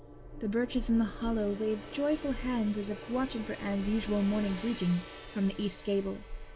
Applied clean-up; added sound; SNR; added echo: none; Gong; 14 dB; none.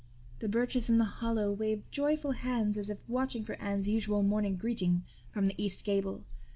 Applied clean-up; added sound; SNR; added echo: none; none; none; none.